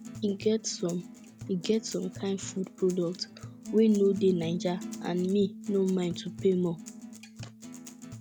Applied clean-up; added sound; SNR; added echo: none; Acoustic guitar + Bass guitar; 12 dB; none.